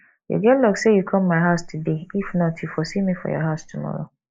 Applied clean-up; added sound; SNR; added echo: neural mask model Resemble Enhance denoiser.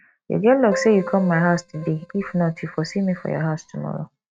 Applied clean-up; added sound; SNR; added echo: neural mask model RNNoise.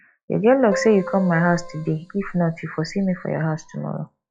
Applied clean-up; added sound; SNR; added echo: classical method log-MMSE.